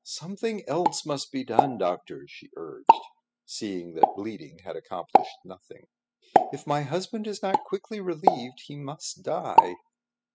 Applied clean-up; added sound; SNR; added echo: classical method spectral subtraction.